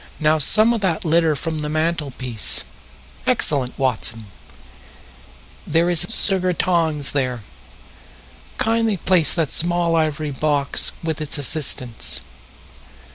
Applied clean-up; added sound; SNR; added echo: none; none; none; none.